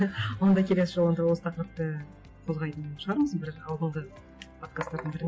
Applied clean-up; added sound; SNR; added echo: none; none; none; none.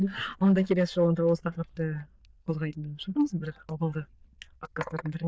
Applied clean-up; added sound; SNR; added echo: neural diffusion model UNIVERSE++.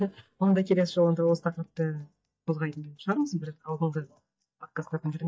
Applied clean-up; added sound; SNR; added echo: neural mask model DeepFilterNet 3.